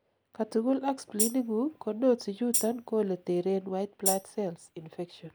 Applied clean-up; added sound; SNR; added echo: none; Tambourine; 6 dB; none.